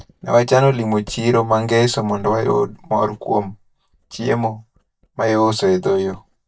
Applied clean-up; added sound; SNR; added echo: neural mask model DeepFilterNet 3.